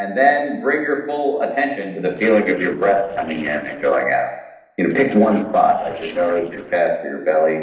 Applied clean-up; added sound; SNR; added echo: neural separator model SepFormer DNS4.